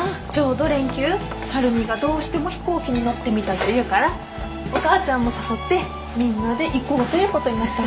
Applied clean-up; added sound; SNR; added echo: none; Domestic sounds, home sounds; 19 dB; reverberation time 1.4 s.